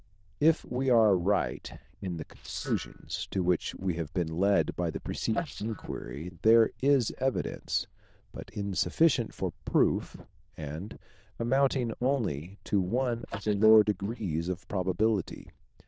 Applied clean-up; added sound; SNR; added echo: neural diffusion model UNIVERSE++.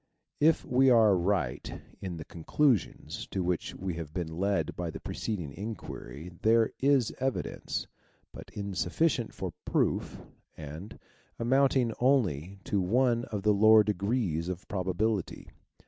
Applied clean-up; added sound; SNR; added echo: none; none; none; none.